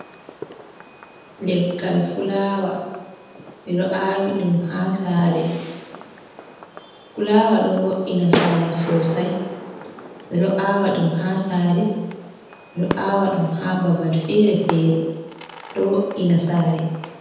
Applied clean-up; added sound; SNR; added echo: none; Fireworks; 12 dB; reverberation time 1.0 s.